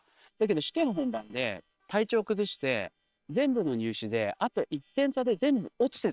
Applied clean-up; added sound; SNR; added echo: neural separator model SepFormer WHAM!.